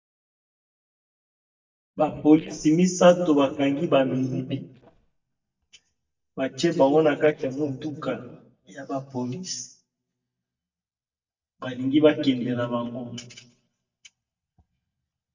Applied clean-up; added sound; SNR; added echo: neural mask model DeepFilterNet 3.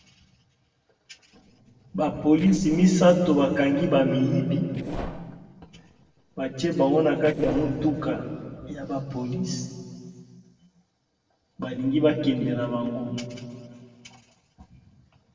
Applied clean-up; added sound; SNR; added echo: neural separator model SepFormer DNS4.